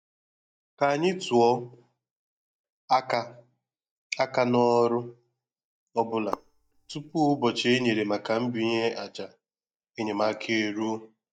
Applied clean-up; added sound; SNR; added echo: neural mask model DeepFilterNet 3.